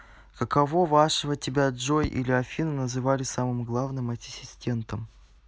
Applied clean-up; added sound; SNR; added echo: none; none; none; none.